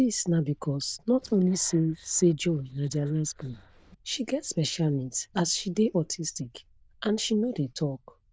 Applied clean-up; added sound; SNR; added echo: neural diffusion model UNIVERSE++.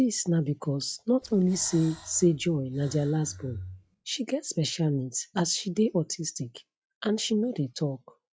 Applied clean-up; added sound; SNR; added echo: classical method log-MMSE.